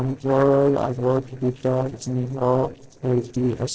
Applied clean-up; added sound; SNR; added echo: neural separator model SepFormer DNS4.